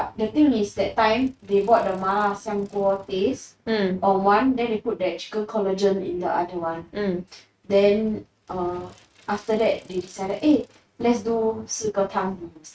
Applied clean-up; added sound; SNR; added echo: neural mask model RNNoise.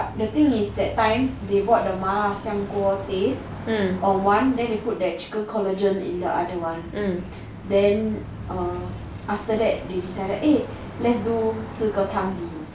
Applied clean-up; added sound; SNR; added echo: none; Bicycle; 12 dB; none.